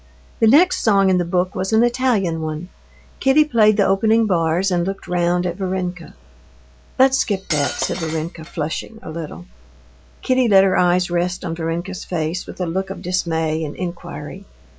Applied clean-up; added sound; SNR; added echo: none; Cutlery, silverware; 11 dB; none.